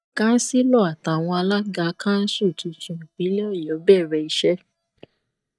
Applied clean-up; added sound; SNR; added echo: neural mask model DeepFilterNet 3.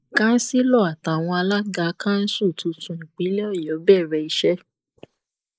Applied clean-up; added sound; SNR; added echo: neural mask model Resemble Enhance denoiser.